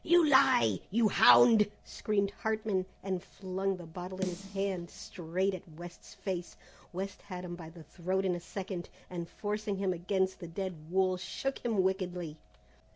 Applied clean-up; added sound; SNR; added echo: none; Snare drum; 14 dB; none.